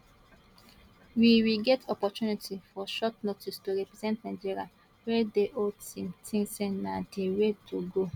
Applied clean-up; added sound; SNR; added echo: none; none; none; none.